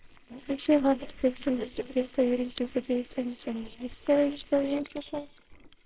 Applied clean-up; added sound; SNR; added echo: neural separator model SepFormer WHAMR!.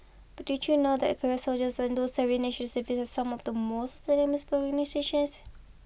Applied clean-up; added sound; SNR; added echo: none; none; none; none.